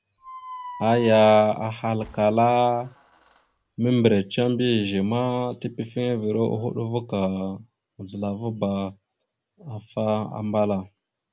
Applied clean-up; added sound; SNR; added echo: none; Squeak; 19 dB; none.